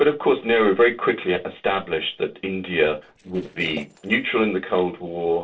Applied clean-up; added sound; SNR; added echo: neural separator model SepFormer DNS4.